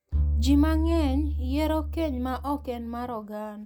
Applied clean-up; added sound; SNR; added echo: neural mask model RNNoise.